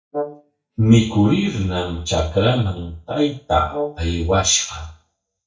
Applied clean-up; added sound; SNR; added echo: neural mask model DeepFilterNet 3.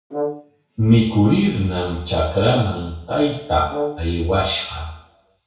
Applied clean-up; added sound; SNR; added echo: none; Brass instrument; 10 dB; reverberation time 0.6 s.